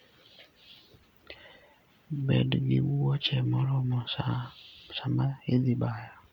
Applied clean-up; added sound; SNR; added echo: none; none; none; none.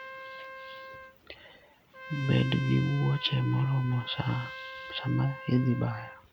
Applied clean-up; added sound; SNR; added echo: none; Trumpet; 13 dB; none.